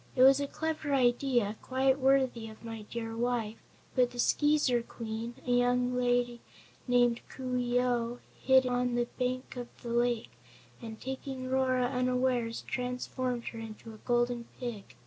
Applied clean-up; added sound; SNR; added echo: none; none; none; none.